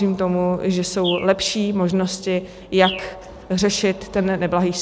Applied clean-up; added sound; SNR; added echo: none; Bird; 15 dB; none.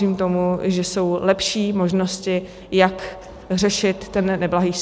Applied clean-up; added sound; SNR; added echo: none; none; none; none.